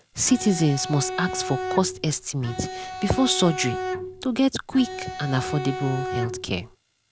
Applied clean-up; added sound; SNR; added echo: none; Bowed string instrument; 7 dB; none.